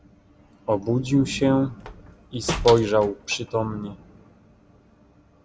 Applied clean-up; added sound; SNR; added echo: none; Slam; 11 dB; none.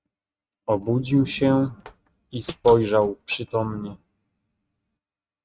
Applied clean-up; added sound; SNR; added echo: neural mask model RNNoise.